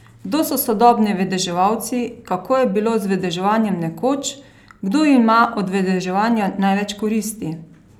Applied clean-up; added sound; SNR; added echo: none; none; none; none.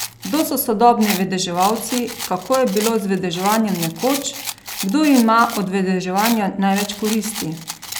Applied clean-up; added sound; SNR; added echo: none; Rattle; 11 dB; none.